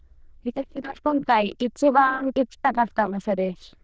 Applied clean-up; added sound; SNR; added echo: neural diffusion model UNIVERSE++.